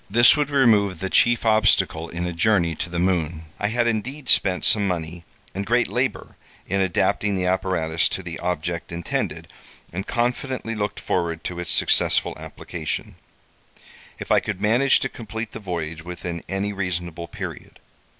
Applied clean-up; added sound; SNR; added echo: none; none; none; none.